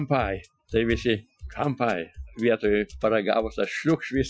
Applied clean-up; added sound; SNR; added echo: classical method Wiener filter.